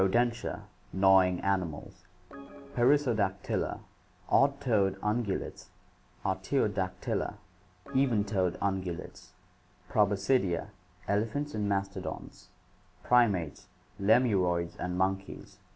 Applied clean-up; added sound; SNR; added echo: none; Organ; 17 dB; none.